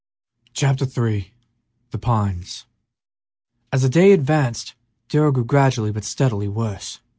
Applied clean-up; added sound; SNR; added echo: none; none; none; none.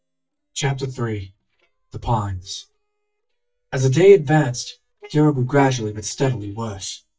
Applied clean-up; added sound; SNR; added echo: neural mask model DeepFilterNet 3.